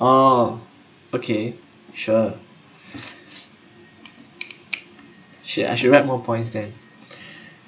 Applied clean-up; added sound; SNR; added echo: none; none; none; none.